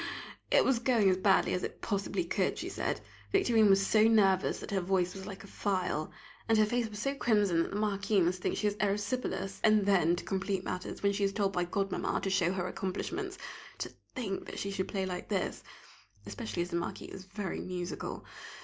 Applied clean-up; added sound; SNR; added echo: none; none; none; none.